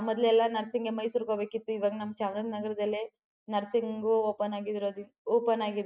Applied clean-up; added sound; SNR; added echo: none; none; none; none.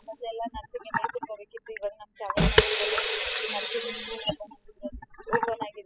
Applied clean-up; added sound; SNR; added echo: classical method spectral subtraction.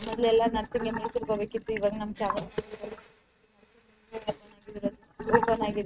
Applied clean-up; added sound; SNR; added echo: neural mask model RNNoise.